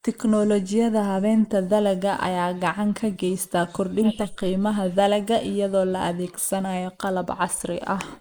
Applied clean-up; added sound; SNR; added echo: neural mask model Resemble Enhance denoiser.